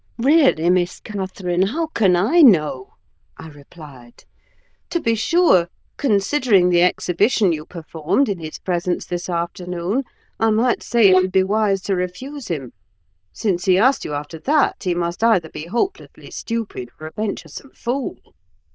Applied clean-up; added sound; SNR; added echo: neural diffusion model UNIVERSE++.